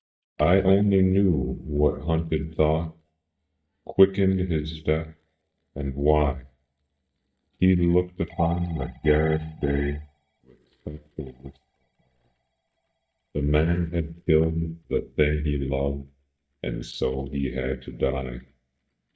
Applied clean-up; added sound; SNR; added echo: neural mask model DeepFilterNet 3.